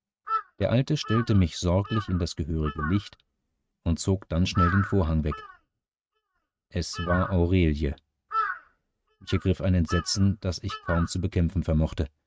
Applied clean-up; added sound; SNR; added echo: neural mask model RNNoise.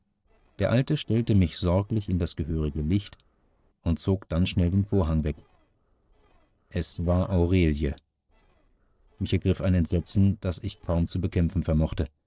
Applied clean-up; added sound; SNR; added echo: neural separator model SepFormer DNS4.